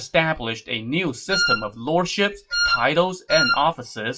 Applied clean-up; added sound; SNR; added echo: classical method WPE with log-MMSE.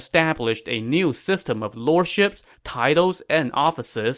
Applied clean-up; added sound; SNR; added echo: none; none; none; none.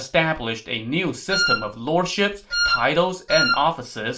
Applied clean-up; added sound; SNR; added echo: none; Wind instrument, woodwind instrument; 0 dB; reverberation time 0.3 s.